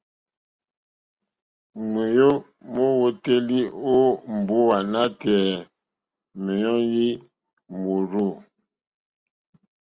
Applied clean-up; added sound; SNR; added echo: none; none; none; none.